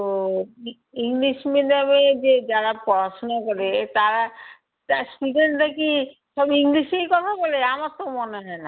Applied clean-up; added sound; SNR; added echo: none; none; none; none.